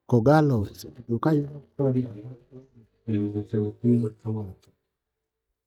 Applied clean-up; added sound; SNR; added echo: neural mask model DeepFilterNet 3.